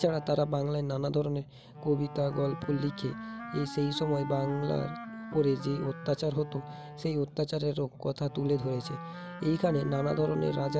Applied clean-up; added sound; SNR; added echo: none; Wind instrument, woodwind instrument; 12 dB; none.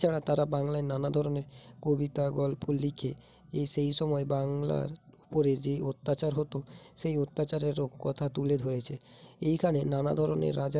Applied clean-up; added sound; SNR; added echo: none; none; none; none.